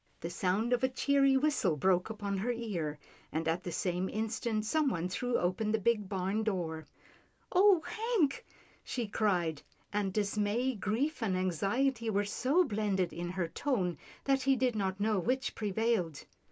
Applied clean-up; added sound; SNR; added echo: none; none; none; none.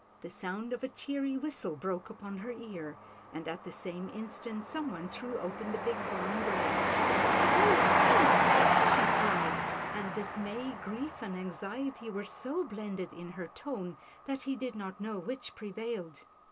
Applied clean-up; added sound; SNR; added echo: none; Train; -5 dB; none.